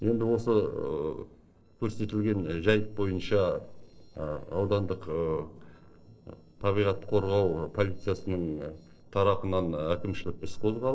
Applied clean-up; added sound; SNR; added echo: neural separator model SepFormer DNS4.